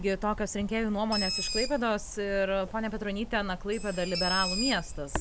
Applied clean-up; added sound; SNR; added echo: none; Bird; 6 dB; none.